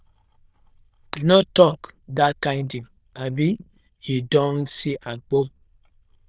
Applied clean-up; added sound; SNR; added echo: neural diffusion model UNIVERSE++.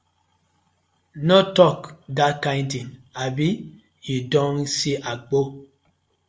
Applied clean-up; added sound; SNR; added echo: none; none; none; none.